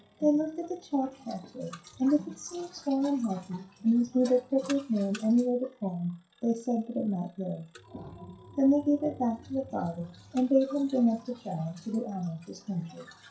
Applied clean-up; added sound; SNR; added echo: classical method WPE with log-MMSE.